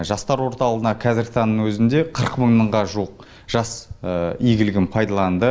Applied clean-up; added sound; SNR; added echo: none; none; none; none.